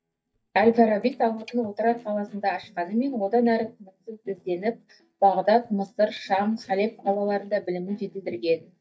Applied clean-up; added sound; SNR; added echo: neural mask model DeepFilterNet 3.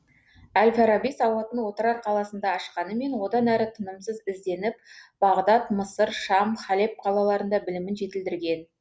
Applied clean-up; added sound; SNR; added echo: none; none; none; none.